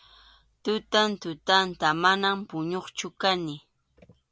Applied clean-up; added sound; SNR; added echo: none; none; none; none.